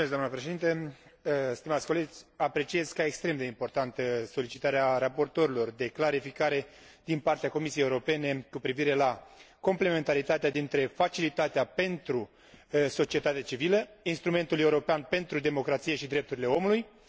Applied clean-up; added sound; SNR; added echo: none; none; none; none.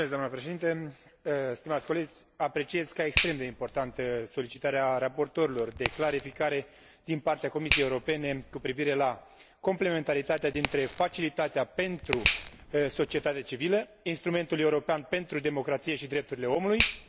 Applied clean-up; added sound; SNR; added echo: none; Crack + Finger snapping; 5 dB; none.